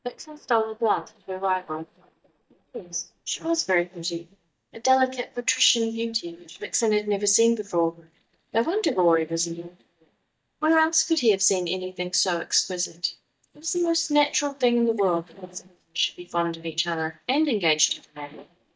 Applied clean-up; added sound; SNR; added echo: neural mask model DeepFilterNet 3.